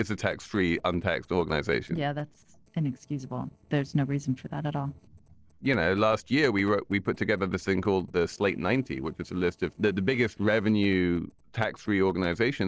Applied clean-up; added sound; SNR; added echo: neural separator model SepFormer DNS4.